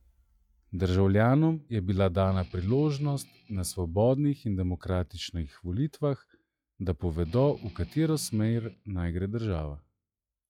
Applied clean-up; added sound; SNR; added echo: classical method log-MMSE.